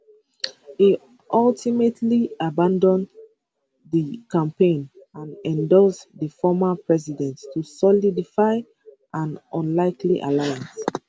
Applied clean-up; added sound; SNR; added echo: none; none; none; none.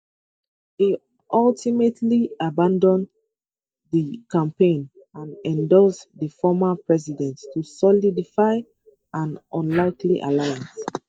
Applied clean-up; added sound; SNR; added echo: neural mask model DeepFilterNet 3.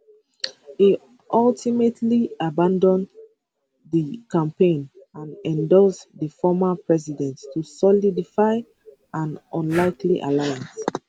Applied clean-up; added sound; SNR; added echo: none; Breathing; 19 dB; none.